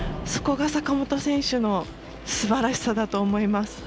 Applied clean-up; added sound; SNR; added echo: none; Slam; 15 dB; none.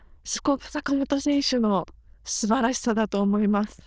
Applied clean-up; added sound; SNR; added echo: neural diffusion model UNIVERSE++.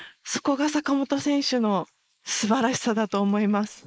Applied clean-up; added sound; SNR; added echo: neural mask model Resemble Enhance denoiser.